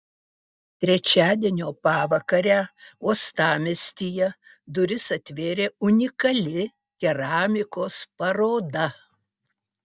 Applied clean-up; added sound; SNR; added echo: neural mask model DeepFilterNet 3.